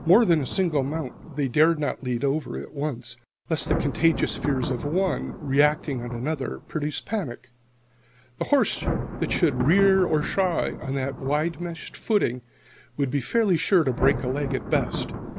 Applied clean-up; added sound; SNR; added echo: none; Thunder; 9 dB; none.